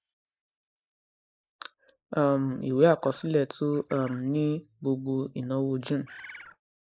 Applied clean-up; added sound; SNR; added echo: neural mask model Resemble Enhance denoiser.